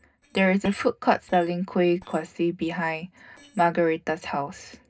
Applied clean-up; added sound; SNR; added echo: neural separator model SepFormer DNS4.